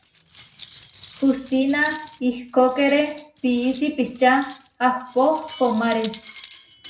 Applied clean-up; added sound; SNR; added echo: none; Cutlery, silverware; 11 dB; reverberation time 0.4 s.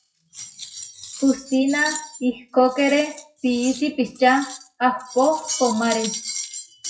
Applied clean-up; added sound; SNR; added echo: classical method WPE with log-MMSE.